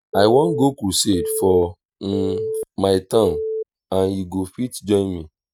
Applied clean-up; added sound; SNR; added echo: neural mask model RNNoise.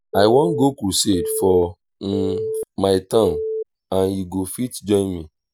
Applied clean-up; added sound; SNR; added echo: none; Telephone; 6 dB; none.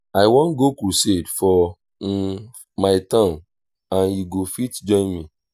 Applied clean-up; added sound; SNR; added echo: none; none; none; none.